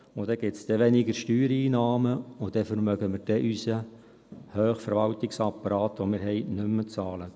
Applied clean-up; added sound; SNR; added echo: none; none; none; none.